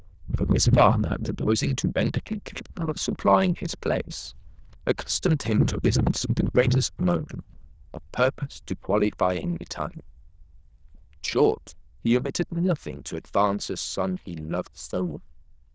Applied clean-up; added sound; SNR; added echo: neural diffusion model UNIVERSE++.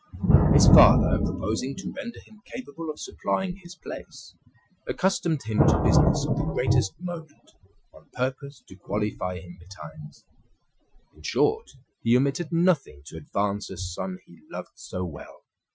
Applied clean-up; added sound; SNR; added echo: classical method Wiener filter.